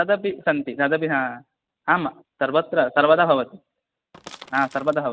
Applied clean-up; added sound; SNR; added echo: neural mask model RNNoise.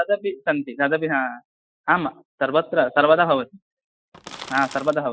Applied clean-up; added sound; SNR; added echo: classical method Wiener filter.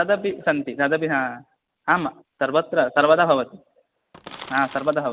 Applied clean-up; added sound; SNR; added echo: none; Crackle; 16 dB; none.